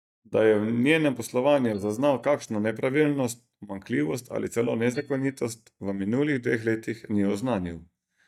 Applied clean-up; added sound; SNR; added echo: neural mask model DeepFilterNet 3.